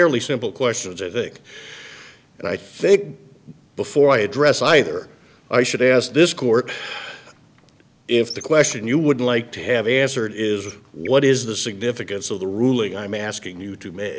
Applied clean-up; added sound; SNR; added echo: none; none; none; none.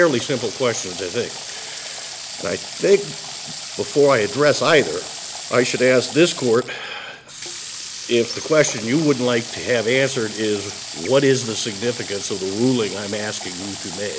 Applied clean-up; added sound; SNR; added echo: none; Water tap, faucet / Water; 11 dB; none.